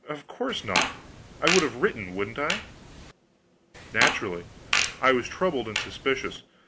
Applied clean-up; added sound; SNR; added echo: none; Fart; 2 dB; none.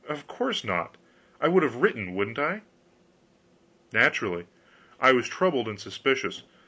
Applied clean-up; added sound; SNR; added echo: none; none; none; none.